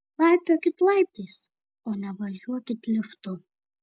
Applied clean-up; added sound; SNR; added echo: none; none; none; none.